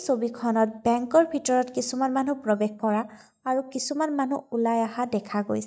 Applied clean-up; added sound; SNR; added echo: neural mask model DeepFilterNet 3.